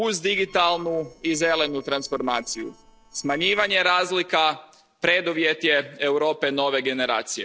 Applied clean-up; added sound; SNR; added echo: neural separator model SepFormer DNS4.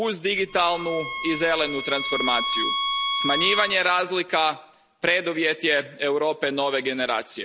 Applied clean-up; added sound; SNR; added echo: none; Bowed string instrument; 3 dB; none.